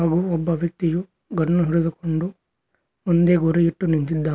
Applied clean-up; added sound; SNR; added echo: none; none; none; none.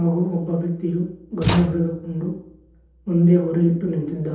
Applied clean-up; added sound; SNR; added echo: none; Slam / Tools; 7 dB; reverberation time 2.2 s.